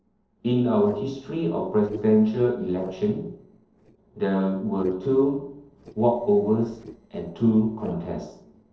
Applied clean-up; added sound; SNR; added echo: neural separator model SepFormer DNS4.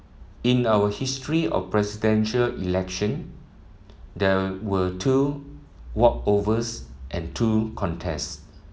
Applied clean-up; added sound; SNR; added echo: none; none; none; none.